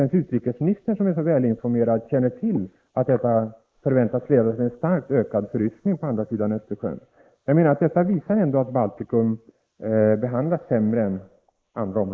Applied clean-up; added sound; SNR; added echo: neural mask model Resemble Enhance denoiser.